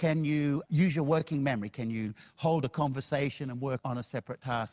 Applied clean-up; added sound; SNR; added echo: none; none; none; none.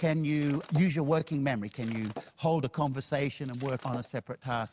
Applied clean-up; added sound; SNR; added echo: none; Shatter; 18 dB; none.